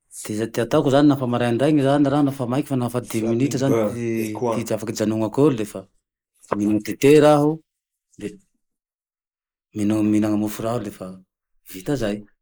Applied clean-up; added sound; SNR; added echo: neural mask model Resemble Enhance denoiser.